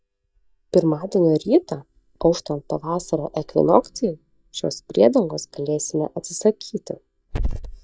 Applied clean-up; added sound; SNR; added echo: neural mask model DeepFilterNet 3.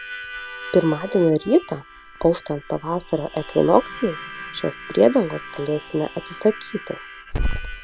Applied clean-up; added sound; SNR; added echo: none; Harmonica + Growling / Hiss; 10 dB; none.